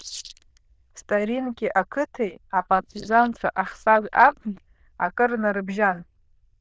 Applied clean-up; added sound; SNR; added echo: neural diffusion model UNIVERSE++.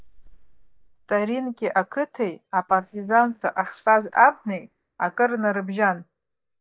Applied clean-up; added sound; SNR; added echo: neural mask model DeepFilterNet 3.